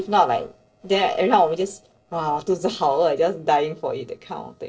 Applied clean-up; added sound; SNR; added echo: neural separator model SepFormer DNS4.